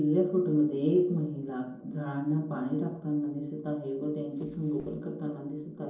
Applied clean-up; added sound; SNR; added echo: neural separator model SepFormer DNS4.